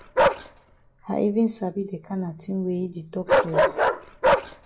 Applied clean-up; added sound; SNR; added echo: none; Bark; -4 dB; none.